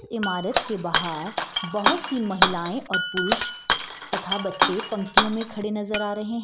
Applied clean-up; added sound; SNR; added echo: none; Chink, clink + Shatter; -2 dB; none.